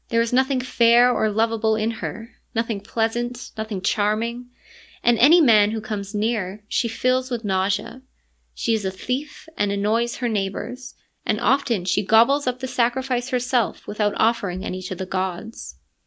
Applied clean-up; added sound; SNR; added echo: none; none; none; none.